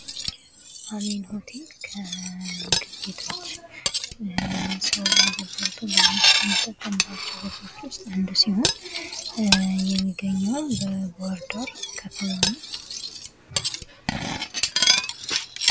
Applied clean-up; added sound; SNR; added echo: none; Cutlery, silverware; -3 dB; none.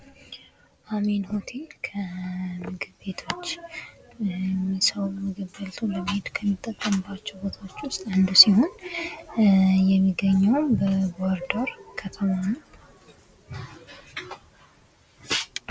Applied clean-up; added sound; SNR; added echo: none; none; none; none.